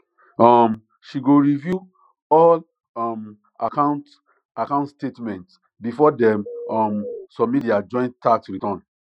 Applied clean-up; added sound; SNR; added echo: classical method Wiener filter.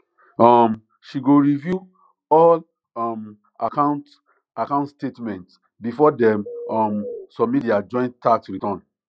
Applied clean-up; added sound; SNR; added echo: classical method log-MMSE.